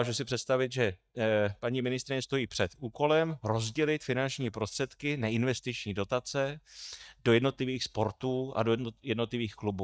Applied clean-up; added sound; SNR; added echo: neural mask model DeepFilterNet 3.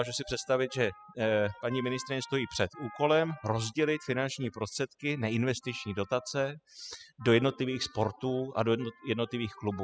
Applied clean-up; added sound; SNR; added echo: classical method spectral subtraction.